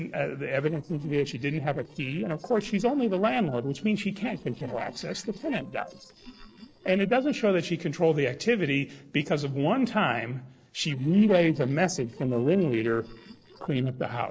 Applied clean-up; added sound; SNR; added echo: neural separator model SepFormer DNS4.